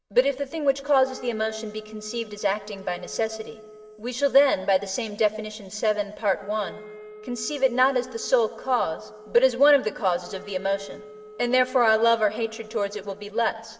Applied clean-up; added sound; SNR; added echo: none; Wind instrument, woodwind instrument; 19 dB; reverberation time 2.1 s.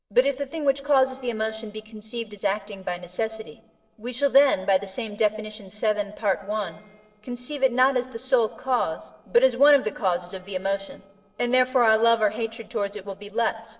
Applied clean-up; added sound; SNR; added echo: neural separator model SepFormer DNS4.